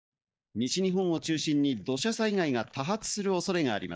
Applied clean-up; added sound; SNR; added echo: neural mask model DeepFilterNet 3.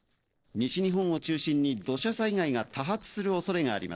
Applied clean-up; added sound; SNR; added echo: neural separator model SepFormer DNS4.